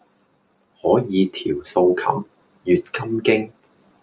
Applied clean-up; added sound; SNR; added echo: none; none; none; none.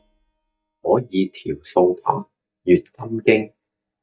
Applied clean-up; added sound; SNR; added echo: neural mask model DeepFilterNet 3.